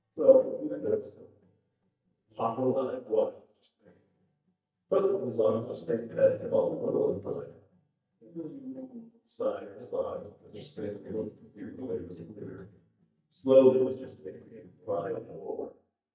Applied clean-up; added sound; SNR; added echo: neural mask model DeepFilterNet 3.